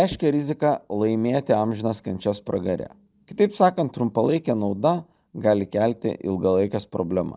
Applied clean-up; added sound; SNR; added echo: none; none; none; none.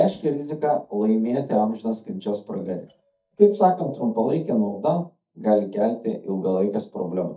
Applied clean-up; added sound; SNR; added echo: neural mask model DeepFilterNet 3.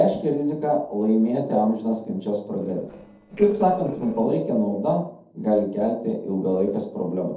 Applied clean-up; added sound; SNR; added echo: neural separator model SepFormer DNS4.